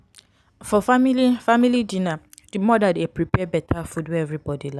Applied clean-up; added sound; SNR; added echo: none; none; none; none.